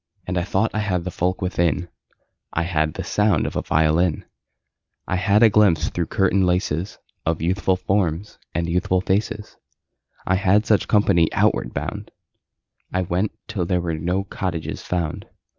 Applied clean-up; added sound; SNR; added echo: none; none; none; none.